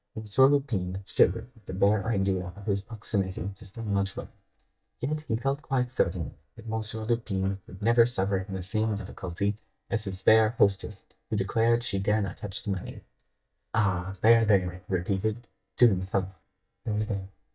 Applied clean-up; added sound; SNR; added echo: neural mask model DeepFilterNet 3.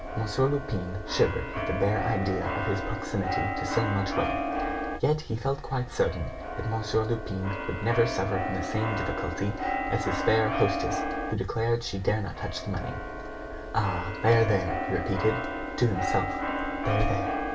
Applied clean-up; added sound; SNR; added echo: none; Keyboard (musical); 4 dB; reverberation time 0.2 s.